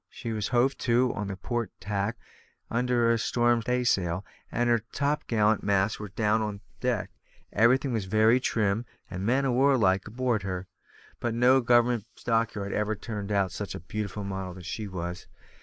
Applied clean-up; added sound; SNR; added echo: none; none; none; none.